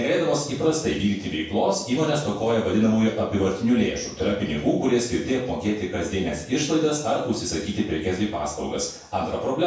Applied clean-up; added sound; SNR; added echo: none; none; none; reverberation time 0.6 s.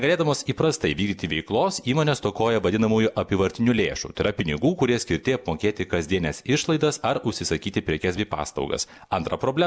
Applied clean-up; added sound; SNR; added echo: none; none; none; none.